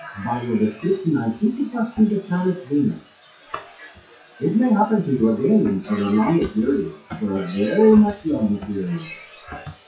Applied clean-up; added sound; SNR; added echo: classical method WPE with log-MMSE.